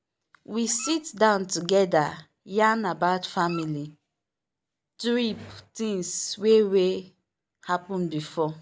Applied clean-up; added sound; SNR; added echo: none; Dog; 20 dB; none.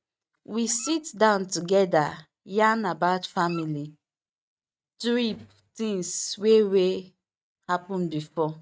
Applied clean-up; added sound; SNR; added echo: neural mask model RNNoise.